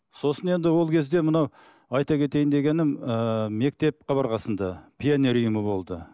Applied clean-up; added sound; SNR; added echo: none; none; none; none.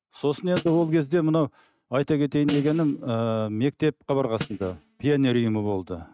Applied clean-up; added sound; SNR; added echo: neural mask model RNNoise.